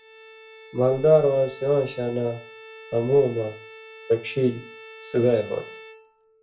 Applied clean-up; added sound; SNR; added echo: none; Bowed string instrument; 19 dB; reverberation time 0.3 s.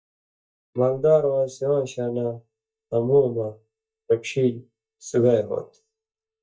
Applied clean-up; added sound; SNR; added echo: neural mask model DeepFilterNet 3.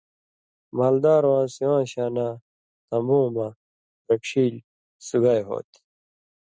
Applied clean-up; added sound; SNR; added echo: none; none; none; none.